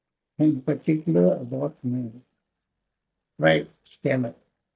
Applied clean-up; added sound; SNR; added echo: neural mask model DeepFilterNet 3.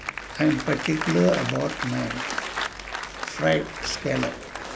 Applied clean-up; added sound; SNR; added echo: none; Applause; 6 dB; none.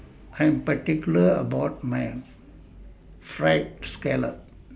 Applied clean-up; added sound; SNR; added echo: none; none; none; none.